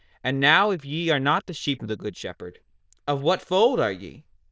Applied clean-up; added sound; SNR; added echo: neural diffusion model UNIVERSE++.